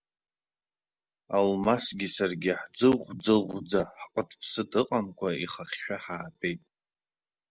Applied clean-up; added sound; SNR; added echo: none; none; none; none.